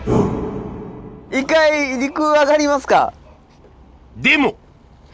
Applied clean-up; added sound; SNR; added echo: none; none; none; none.